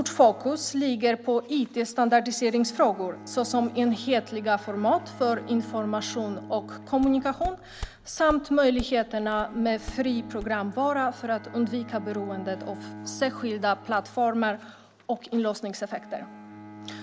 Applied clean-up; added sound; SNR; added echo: none; Walk, footsteps + Bowed string instrument; 16 dB; none.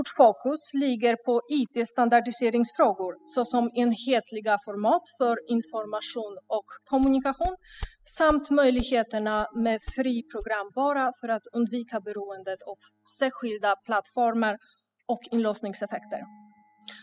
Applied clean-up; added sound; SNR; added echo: classical method spectral subtraction.